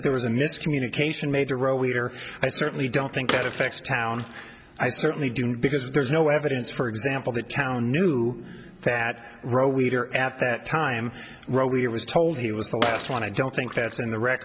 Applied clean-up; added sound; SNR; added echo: none; Bathtub (filling or washing) / Water / Splash, splatter; 10 dB; none.